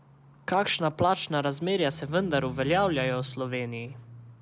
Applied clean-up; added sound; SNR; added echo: none; Livestock, farm animals, working animals; 14 dB; none.